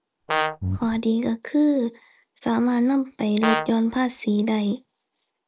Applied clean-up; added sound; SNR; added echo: none; Breathing + Brass instrument; 3 dB; none.